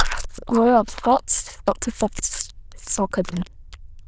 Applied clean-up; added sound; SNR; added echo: neural diffusion model UNIVERSE++.